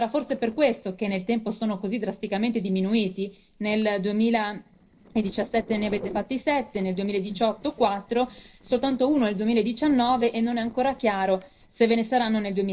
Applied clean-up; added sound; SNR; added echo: neural separator model SepFormer DNS4.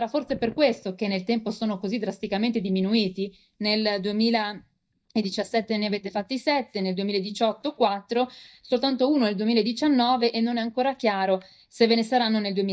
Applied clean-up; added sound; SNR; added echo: neural mask model DeepFilterNet 3.